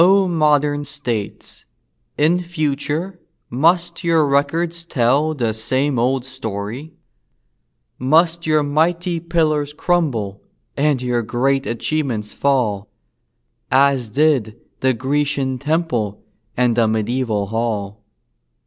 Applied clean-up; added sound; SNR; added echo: none; none; none; none.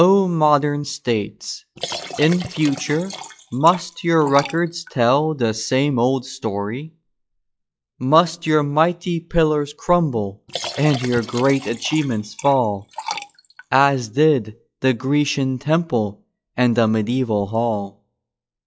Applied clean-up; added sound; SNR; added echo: classical method log-MMSE.